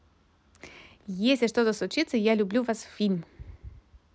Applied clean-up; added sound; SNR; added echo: none; none; none; none.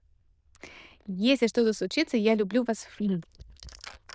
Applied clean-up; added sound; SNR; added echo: neural diffusion model UNIVERSE++.